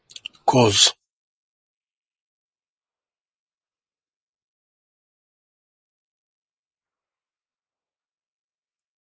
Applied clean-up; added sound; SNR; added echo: neural mask model Resemble Enhance denoiser.